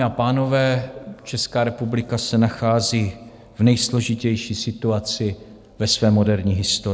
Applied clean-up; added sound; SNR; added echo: none; none; none; none.